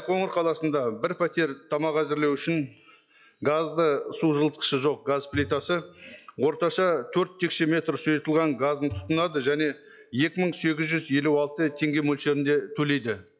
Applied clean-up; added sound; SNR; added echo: classical method log-MMSE.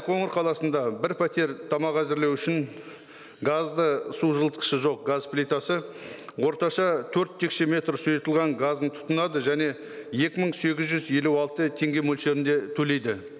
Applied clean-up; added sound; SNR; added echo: none; none; none; none.